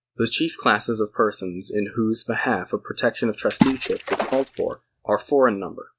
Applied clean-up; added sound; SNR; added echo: neural mask model RNNoise.